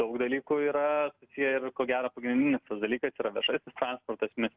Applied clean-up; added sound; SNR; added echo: none; none; none; none.